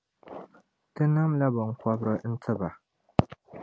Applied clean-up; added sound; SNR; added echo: none; none; none; none.